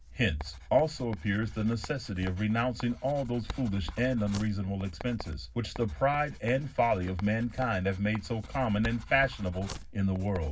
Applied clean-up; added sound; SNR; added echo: none; Writing; 14 dB; reverberation time 0.4 s.